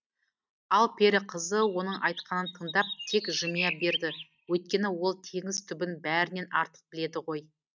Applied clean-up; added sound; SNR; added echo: neural mask model RNNoise.